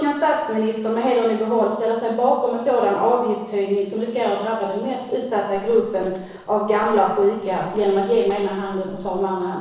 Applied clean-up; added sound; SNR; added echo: neural separator model SepFormer DNS4.